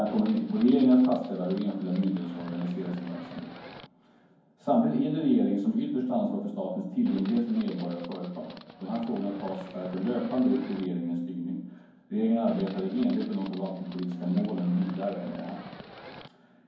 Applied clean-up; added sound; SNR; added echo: none; Livestock, farm animals, working animals; 18 dB; reverberation time 0.9 s.